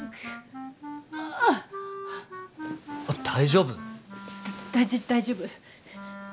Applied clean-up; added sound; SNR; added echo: none; Wind instrument, woodwind instrument; 11 dB; none.